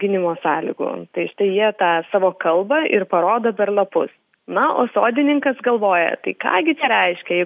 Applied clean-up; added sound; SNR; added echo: none; none; none; none.